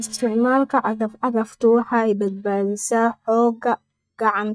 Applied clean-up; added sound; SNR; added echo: neural mask model DeepFilterNet 3.